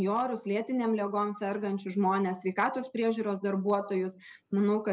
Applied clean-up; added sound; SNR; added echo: none; none; none; none.